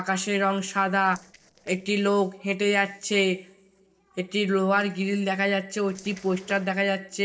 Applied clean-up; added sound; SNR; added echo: neural separator model SepFormer DNS4.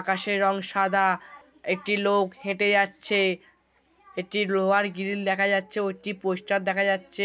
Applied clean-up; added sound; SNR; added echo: none; none; none; none.